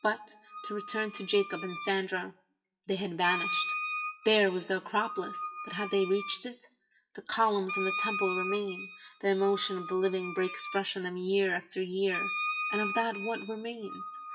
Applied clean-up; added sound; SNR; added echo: classical method WPE with log-MMSE.